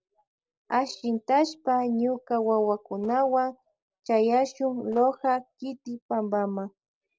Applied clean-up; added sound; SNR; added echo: neural separator model SepFormer DNS4.